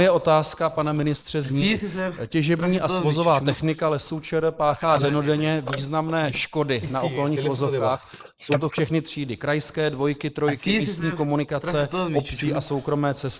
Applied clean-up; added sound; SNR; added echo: neural mask model Resemble Enhance denoiser.